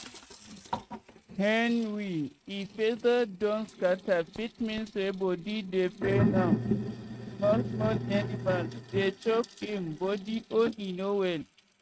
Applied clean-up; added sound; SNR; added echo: neural mask model RNNoise.